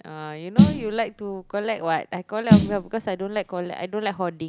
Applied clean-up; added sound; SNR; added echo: none; Snare drum; -4 dB; none.